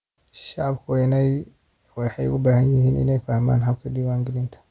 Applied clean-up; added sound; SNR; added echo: none; none; none; none.